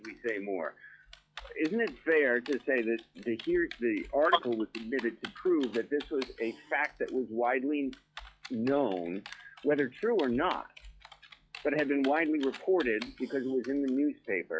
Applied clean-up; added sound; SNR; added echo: classical method log-MMSE.